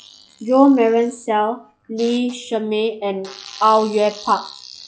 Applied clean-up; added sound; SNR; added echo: classical method log-MMSE.